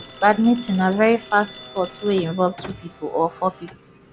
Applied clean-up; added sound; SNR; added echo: none; Car + Telephone; 19 dB; none.